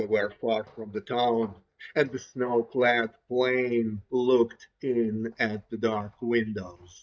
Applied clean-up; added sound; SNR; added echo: neural mask model DeepFilterNet 3.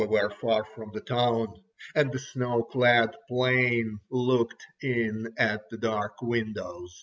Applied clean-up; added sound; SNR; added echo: none; none; none; none.